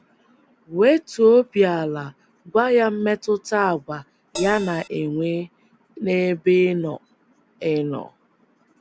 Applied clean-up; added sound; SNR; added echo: none; Crash cymbal; 12 dB; none.